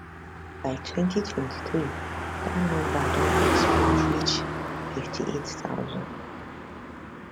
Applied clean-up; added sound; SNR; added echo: none; Car passing by; -4 dB; none.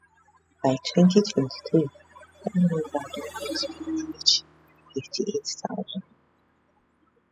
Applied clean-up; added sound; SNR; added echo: classical method spectral subtraction.